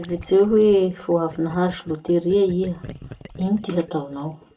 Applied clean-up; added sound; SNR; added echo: none; Gurgling; 20 dB; reverberation time 0.2 s.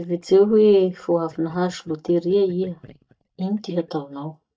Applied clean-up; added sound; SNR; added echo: neural mask model DeepFilterNet 3.